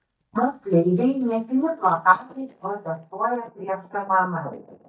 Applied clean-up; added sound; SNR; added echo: neural mask model DeepFilterNet 3.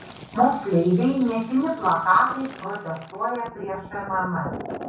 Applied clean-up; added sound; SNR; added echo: none; Fill (with liquid); 15 dB; reverberation time 0.6 s.